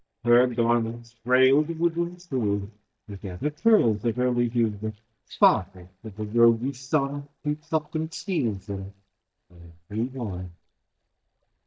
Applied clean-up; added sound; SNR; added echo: neural mask model DeepFilterNet 3.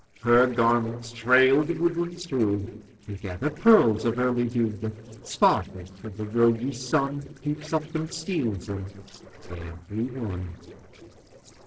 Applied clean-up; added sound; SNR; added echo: neural separator model SepFormer DNS4.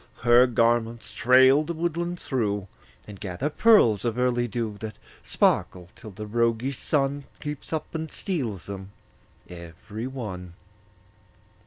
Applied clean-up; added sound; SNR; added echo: none; none; none; none.